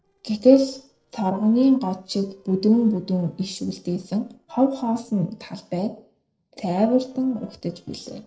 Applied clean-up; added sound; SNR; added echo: neural separator model SepFormer DNS4.